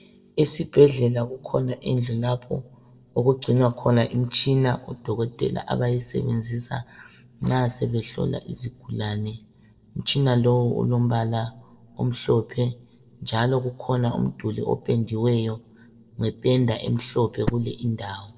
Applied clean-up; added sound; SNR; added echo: neural separator model SepFormer DNS4.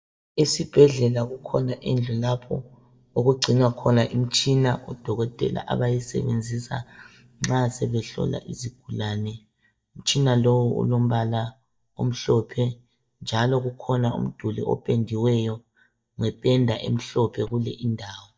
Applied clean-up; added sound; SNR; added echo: neural mask model DeepFilterNet 3.